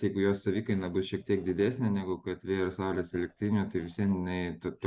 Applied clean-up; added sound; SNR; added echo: neural separator model SepFormer DNS4.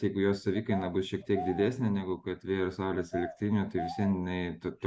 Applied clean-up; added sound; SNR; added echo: none; Bird vocalization, bird call, bird song; 13 dB; none.